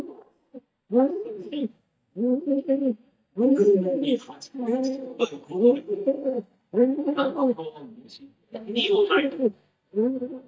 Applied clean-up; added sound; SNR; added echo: neural mask model DeepFilterNet 3.